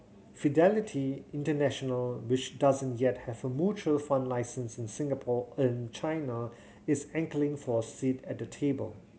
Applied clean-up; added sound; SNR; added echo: none; none; none; none.